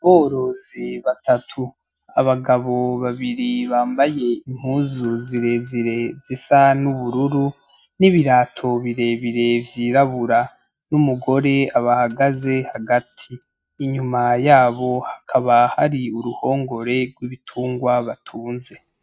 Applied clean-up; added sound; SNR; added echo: neural mask model RNNoise.